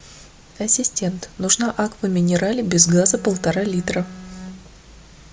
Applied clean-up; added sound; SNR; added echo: none; Bowed string instrument; 16 dB; none.